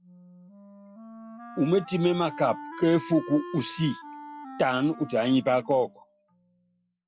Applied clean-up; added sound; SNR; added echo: classical method log-MMSE.